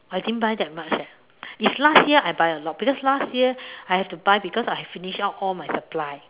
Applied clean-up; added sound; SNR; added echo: none; none; none; none.